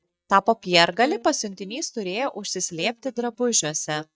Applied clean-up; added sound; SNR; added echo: neural mask model DeepFilterNet 3.